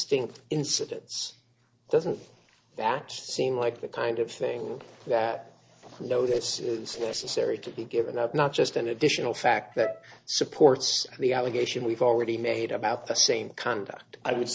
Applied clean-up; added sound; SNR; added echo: neural separator model SepFormer DNS4.